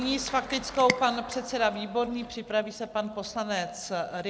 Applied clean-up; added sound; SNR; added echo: none; Cat; 12 dB; none.